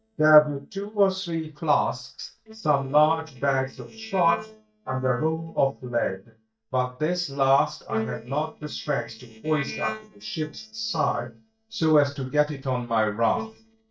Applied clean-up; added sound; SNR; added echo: neural mask model DeepFilterNet 3.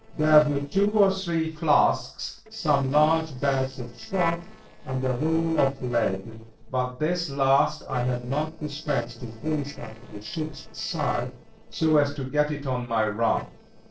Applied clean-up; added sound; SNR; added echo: neural separator model SepFormer DNS4.